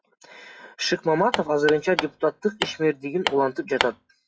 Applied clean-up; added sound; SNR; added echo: classical method log-MMSE.